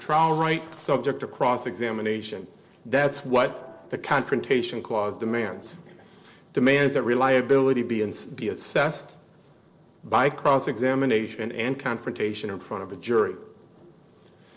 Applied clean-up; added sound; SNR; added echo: neural separator model SepFormer DNS4.